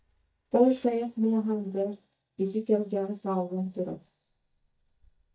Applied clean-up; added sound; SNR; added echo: neural mask model DeepFilterNet 3.